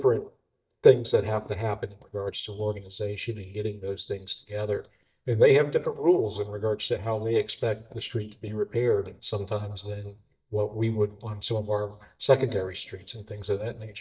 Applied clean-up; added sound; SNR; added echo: neural mask model DeepFilterNet 3.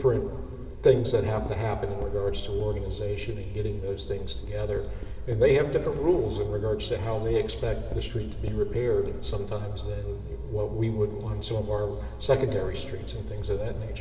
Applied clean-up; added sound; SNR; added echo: none; Writing; 18 dB; reverberation time 2.3 s.